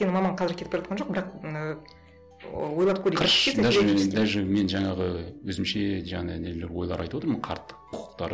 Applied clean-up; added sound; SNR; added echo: none; none; none; none.